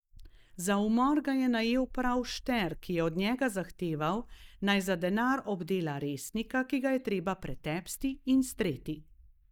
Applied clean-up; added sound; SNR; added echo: neural mask model DeepFilterNet 3.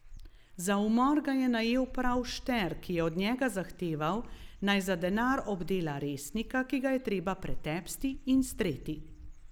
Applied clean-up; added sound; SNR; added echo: none; Bird / Dog; 16 dB; none.